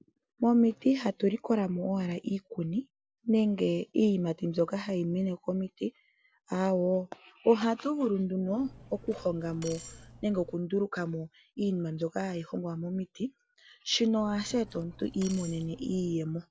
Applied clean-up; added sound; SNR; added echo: none; Cutlery, silverware; 18 dB; none.